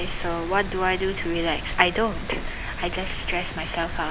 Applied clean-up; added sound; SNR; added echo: none; Rain; 5 dB; none.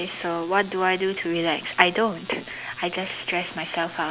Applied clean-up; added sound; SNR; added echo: none; none; none; none.